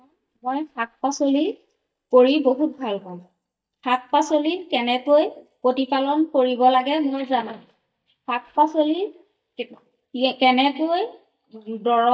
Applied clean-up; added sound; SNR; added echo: neural mask model DeepFilterNet 3.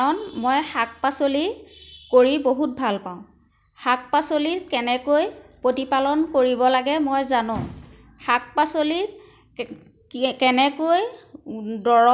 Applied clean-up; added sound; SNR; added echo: none; none; none; none.